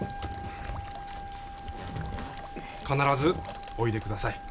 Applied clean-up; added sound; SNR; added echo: none; Wind instrument, woodwind instrument; 11 dB; none.